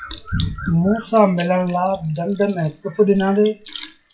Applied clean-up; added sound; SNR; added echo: classical method WPE with log-MMSE.